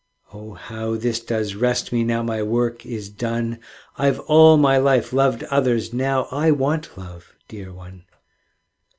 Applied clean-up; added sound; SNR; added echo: none; none; none; none.